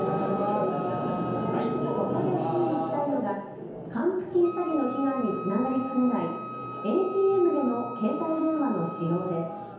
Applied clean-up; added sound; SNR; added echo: none; Wind instrument, woodwind instrument; 13 dB; reverberation time 1.0 s.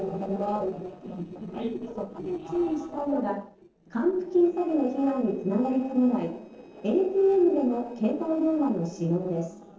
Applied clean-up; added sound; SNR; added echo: neural separator model SepFormer DNS4.